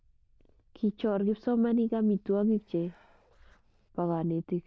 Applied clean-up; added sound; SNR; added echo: neural diffusion model UNIVERSE++.